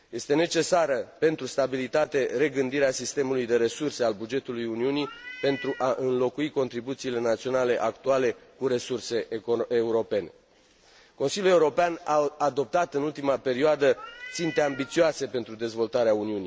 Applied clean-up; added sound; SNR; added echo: none; Meow; 16 dB; none.